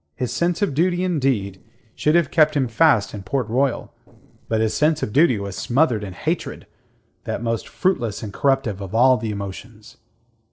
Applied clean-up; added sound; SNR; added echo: neural separator model SepFormer DNS4.